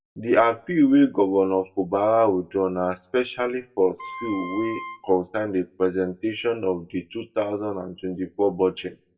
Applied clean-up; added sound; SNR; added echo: none; Wind instrument, woodwind instrument; 13 dB; reverberation time 0.2 s.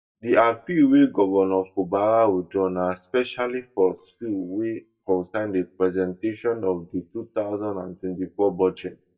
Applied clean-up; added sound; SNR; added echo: neural mask model DeepFilterNet 3.